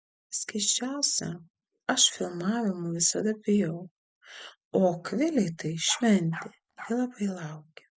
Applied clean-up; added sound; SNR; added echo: neural mask model DeepFilterNet 3.